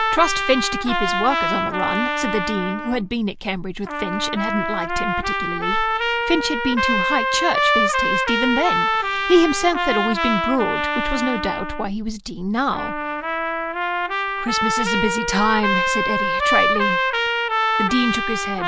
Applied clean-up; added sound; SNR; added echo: none; Trumpet; -1 dB; none.